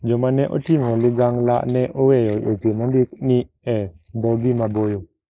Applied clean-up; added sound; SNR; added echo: neural mask model Resemble Enhance denoiser.